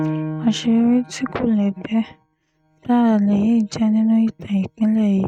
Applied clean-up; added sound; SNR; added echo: neural mask model RNNoise.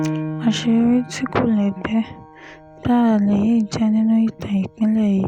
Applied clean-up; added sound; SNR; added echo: none; Piano; 14 dB; none.